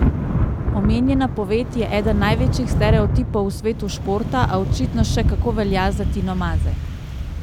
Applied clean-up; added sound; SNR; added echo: none; Thunder / Rain; -2 dB; none.